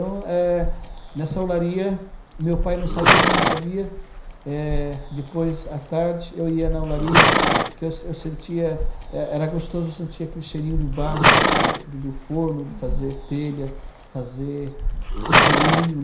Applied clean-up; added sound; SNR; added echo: none; Livestock, farm animals, working animals; -3 dB; reverberation time 0.5 s.